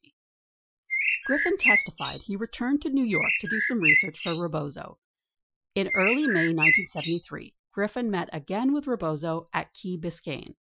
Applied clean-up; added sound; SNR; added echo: classical method Wiener filter.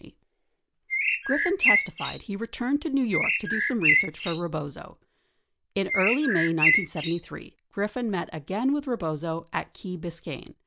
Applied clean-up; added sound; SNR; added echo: none; Bird; -3 dB; none.